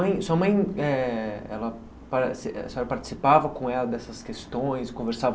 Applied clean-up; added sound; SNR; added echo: none; none; none; none.